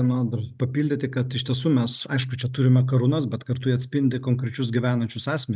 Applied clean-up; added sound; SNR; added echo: none; none; none; none.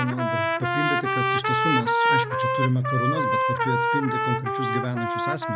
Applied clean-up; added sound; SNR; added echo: none; Trumpet; -4 dB; none.